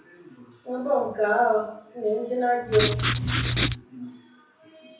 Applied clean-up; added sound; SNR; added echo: none; Writing; -2 dB; reverberation time 0.6 s.